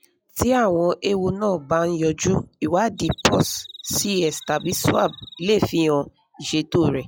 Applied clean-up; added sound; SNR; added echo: classical method log-MMSE.